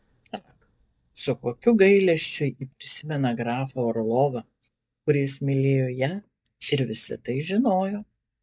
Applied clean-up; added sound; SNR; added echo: neural mask model DeepFilterNet 3.